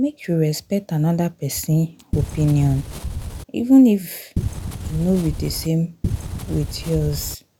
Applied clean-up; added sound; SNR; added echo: none; Wind; 6 dB; none.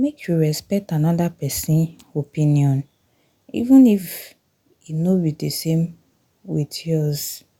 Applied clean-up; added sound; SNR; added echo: none; none; none; none.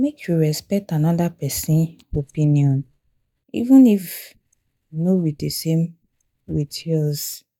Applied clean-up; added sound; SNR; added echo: neural mask model DeepFilterNet 3.